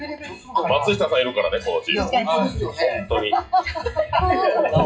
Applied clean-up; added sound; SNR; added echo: classical method WPE with log-MMSE.